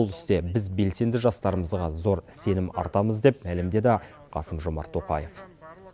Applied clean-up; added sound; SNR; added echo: none; none; none; none.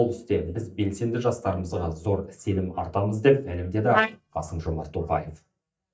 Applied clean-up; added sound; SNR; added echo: neural mask model DeepFilterNet 3.